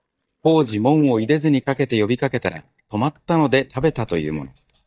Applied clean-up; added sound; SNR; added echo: neural mask model DeepFilterNet 3.